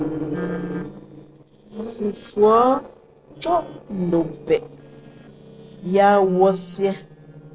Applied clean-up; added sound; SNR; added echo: neural separator model SepFormer DNS4.